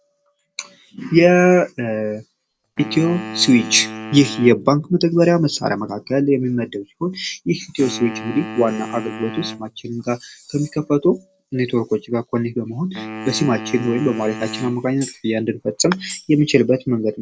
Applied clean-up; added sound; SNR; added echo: none; Tambourine + Wind instrument, woodwind instrument; 14 dB; none.